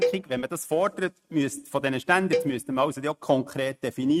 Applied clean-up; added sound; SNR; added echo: neural mask model RNNoise.